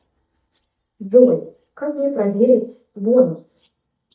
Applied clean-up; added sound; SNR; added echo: neural mask model DeepFilterNet 3.